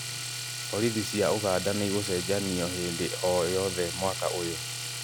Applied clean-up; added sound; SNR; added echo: none; Domestic sounds, home sounds; 5 dB; none.